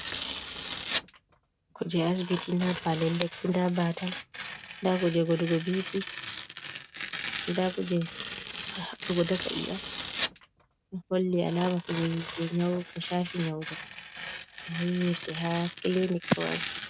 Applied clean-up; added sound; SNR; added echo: none; Tearing; 9 dB; none.